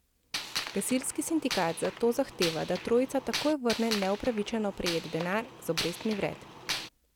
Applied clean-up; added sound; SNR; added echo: none; Gunshot, gunfire; 7 dB; none.